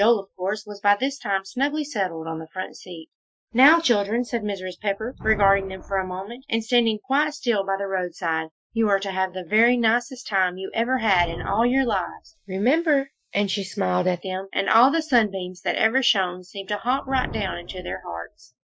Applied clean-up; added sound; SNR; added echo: classical method Wiener filter.